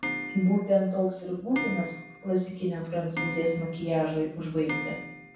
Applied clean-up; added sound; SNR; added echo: none; Clock; 9 dB; reverberation time 0.6 s.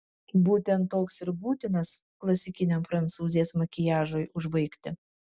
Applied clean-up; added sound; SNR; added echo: none; none; none; none.